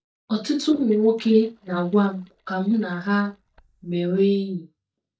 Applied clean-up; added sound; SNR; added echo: neural mask model DeepFilterNet 3.